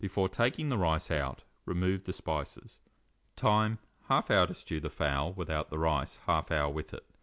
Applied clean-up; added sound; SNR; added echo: none; none; none; none.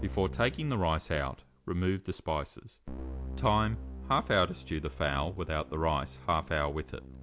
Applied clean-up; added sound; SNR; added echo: none; Keyboard (musical); 12 dB; none.